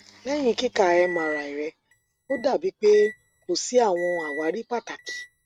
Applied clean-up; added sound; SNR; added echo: neural mask model RNNoise.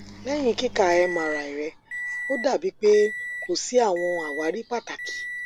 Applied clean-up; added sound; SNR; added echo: none; Microwave oven; 10 dB; none.